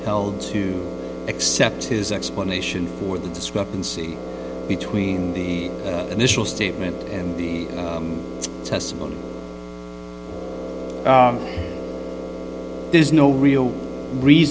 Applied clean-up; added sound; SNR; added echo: none; Brass instrument; 11 dB; none.